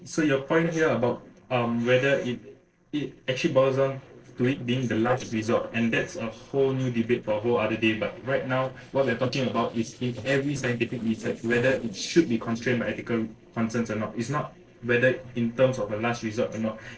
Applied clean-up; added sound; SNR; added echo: neural separator model SepFormer DNS4.